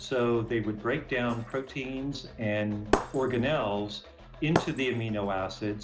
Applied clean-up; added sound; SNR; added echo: none; Shatter; 7 dB; none.